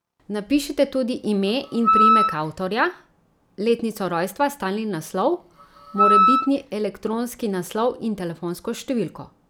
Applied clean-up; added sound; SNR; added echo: none; Wind instrument, woodwind instrument; -4 dB; none.